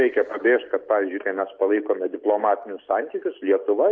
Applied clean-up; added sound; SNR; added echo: none; none; none; none.